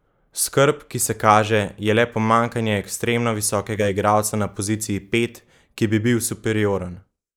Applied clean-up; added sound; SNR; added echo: neural mask model Resemble Enhance denoiser.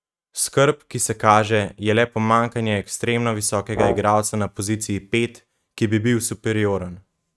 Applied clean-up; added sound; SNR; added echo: neural mask model RNNoise.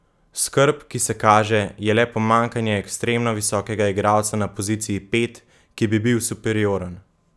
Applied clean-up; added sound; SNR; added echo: none; none; none; none.